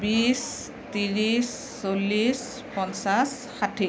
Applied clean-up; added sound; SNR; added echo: none; none; none; none.